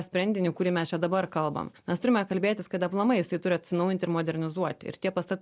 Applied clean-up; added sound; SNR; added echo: none; none; none; none.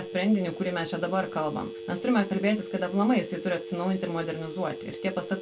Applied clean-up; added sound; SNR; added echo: none; Telephone; 11 dB; reverberation time 0.2 s.